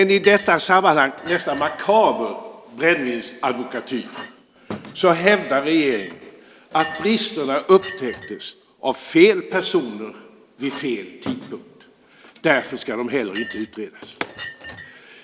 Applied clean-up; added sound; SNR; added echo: none; Chink, clink; 17 dB; none.